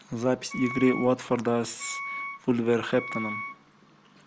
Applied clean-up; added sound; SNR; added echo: none; Wind instrument, woodwind instrument; 10 dB; none.